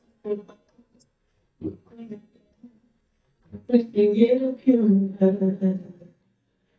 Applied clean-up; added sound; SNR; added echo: neural mask model DeepFilterNet 3.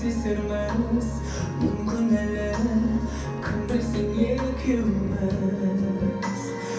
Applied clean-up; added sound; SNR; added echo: none; Drum / Drum kit; 20 dB; reverberation time 0.6 s.